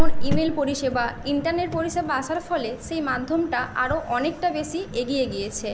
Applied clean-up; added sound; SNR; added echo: none; Cricket; -1 dB; none.